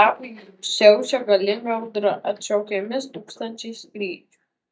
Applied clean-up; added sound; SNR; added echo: neural mask model DeepFilterNet 3.